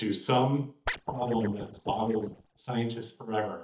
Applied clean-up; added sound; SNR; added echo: neural mask model DeepFilterNet 3.